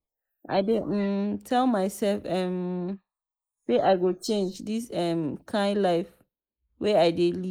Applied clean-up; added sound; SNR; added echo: neural mask model Resemble Enhance denoiser.